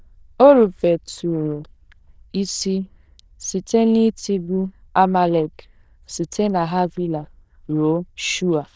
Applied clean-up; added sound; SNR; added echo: neural diffusion model UNIVERSE++.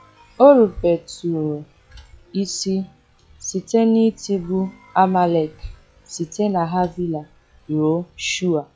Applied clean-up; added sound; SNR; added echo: classical method log-MMSE.